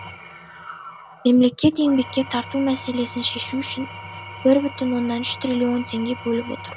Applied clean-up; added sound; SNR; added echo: none; Engine / Tools; 15 dB; none.